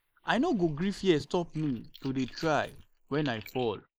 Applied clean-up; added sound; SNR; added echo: neural mask model Resemble Enhance denoiser.